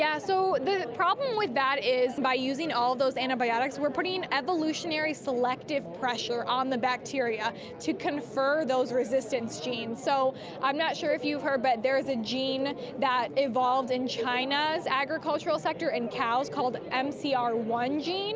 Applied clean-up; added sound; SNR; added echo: none; none; none; none.